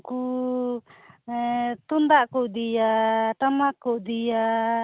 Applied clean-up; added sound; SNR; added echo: none; none; none; none.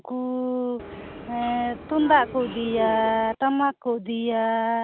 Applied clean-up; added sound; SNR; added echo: none; Subway, metro, underground; 12 dB; none.